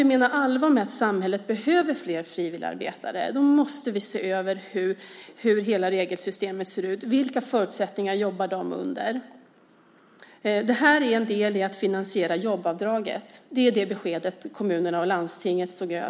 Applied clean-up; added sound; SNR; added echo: none; none; none; none.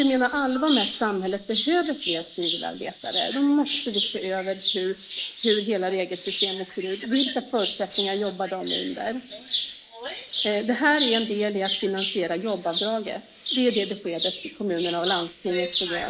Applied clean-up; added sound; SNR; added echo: neural mask model Resemble Enhance denoiser.